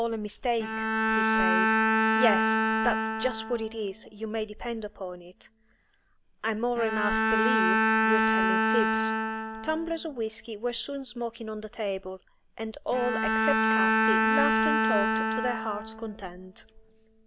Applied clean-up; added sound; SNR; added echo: none; Bowed string instrument; -5 dB; none.